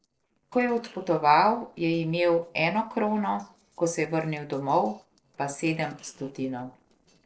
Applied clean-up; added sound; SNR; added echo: neural separator model SepFormer DNS4.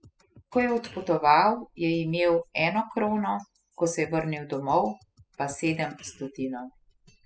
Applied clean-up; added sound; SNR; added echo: classical method spectral subtraction.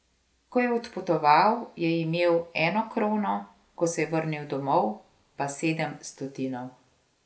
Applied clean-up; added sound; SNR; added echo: none; none; none; none.